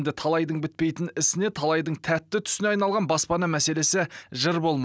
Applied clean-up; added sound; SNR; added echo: none; none; none; none.